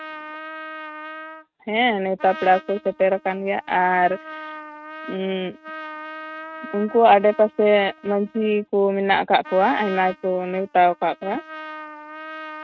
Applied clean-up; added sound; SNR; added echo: neural mask model RNNoise.